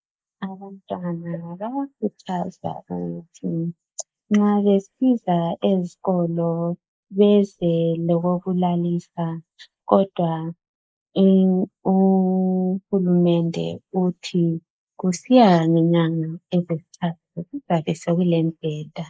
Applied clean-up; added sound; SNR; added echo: neural mask model Resemble Enhance denoiser.